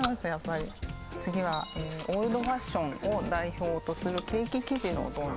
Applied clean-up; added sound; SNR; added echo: none; Chewing, mastication + Bass drum / Snare drum; 11 dB; none.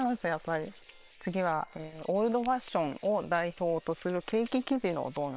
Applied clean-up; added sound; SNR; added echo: neural separator model SepFormer WHAM!.